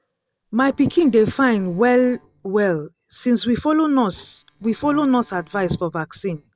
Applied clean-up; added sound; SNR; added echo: neural separator model SepFormer DNS4.